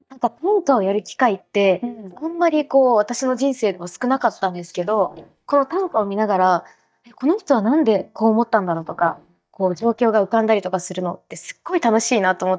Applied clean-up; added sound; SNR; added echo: neural mask model DeepFilterNet 3.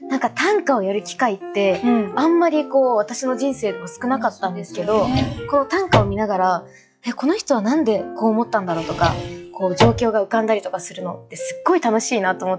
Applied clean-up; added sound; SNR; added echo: classical method log-MMSE.